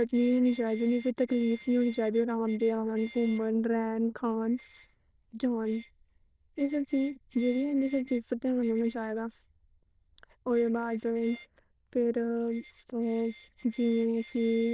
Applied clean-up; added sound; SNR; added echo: neural diffusion model UNIVERSE++.